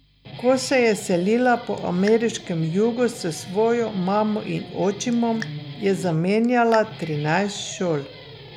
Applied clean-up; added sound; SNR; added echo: none; Raindrop + Guitar; 17 dB; none.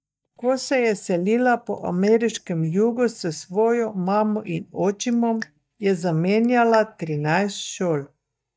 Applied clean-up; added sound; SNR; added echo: neural mask model DeepFilterNet 3.